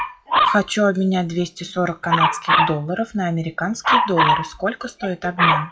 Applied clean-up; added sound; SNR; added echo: classical method WPE with log-MMSE.